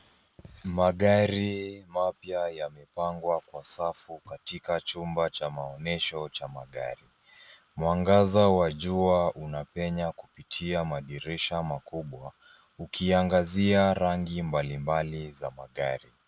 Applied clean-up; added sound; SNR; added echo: none; none; none; none.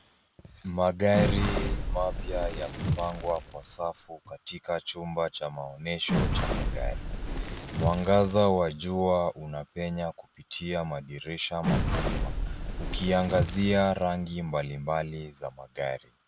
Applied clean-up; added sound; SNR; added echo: none; Crackle; 1 dB; none.